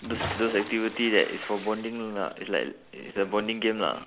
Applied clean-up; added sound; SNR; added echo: none; Bathtub (filling or washing) / Splash, splatter; 12 dB; none.